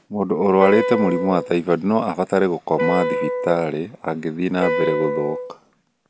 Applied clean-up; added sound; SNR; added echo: none; Wind instrument, woodwind instrument; 4 dB; none.